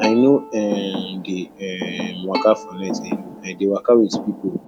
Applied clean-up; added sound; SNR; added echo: none; Thump, thud + Bowed string instrument; 9 dB; none.